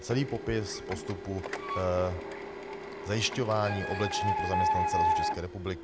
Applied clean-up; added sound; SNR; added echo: none; Printer; 0 dB; none.